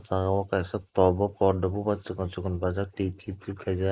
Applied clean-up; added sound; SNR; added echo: neural mask model Resemble Enhance denoiser.